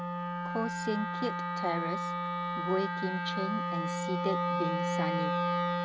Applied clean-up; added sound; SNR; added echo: none; Wind instrument, woodwind instrument; -4 dB; none.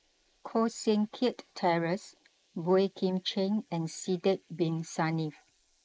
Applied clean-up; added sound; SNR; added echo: neural mask model Resemble Enhance denoiser.